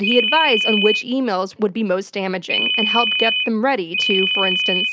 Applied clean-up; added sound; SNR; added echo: none; Ringtone; -1 dB; none.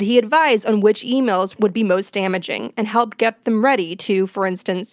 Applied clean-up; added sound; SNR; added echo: none; none; none; none.